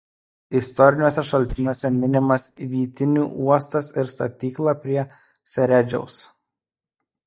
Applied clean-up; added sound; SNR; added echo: neural mask model DeepFilterNet 3.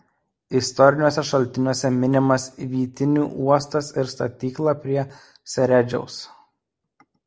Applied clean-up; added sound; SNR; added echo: none; none; none; none.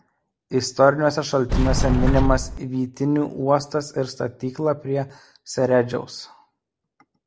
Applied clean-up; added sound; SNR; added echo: none; Sliding door; -3 dB; none.